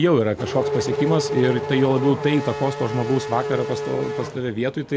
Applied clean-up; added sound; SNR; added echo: none; Race car, auto racing / Accelerating, revving, vroom; 5 dB; none.